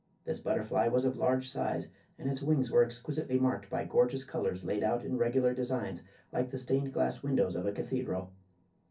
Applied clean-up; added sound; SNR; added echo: none; none; none; reverberation time 0.3 s.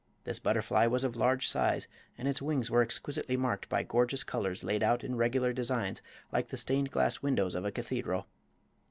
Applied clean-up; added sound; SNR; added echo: none; none; none; none.